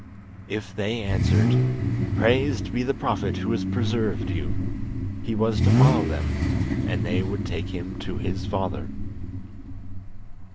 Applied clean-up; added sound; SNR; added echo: none; Idling / Accelerating, revving, vroom / Car; -4 dB; none.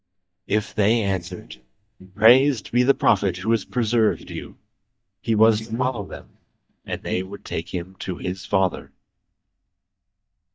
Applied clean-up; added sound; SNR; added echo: neural mask model DeepFilterNet 3.